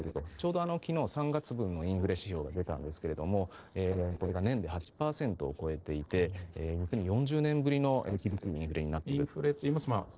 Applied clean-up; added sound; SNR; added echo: neural separator model SepFormer DNS4.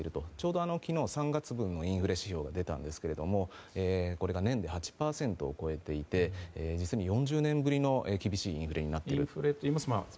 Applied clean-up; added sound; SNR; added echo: none; none; none; none.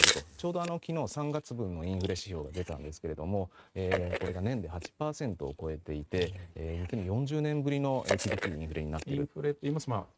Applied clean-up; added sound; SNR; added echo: neural mask model RNNoise.